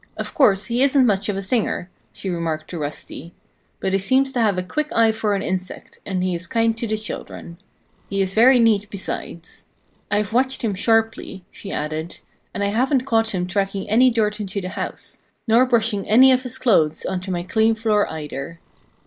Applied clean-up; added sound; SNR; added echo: neural separator model SepFormer DNS4.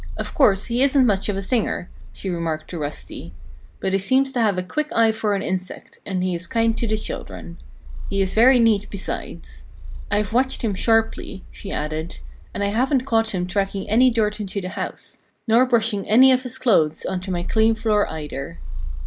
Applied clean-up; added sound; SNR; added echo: none; Purr; 8 dB; none.